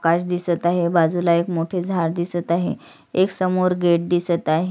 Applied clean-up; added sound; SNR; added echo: none; none; none; none.